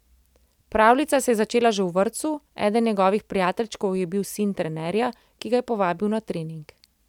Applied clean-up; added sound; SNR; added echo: none; none; none; none.